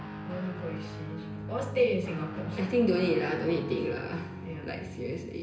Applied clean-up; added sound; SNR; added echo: none; Guitar; 9 dB; reverberation time 0.9 s.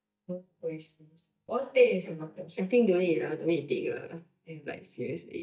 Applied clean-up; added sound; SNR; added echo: neural mask model DeepFilterNet 3.